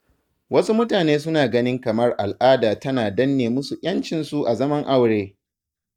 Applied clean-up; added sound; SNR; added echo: neural mask model DeepFilterNet 3.